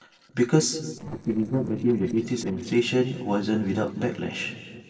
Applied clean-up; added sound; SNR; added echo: neural separator model SepFormer DNS4.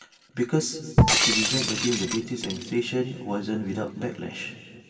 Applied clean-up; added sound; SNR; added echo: none; Shatter; -3 dB; reverberation time 2.4 s.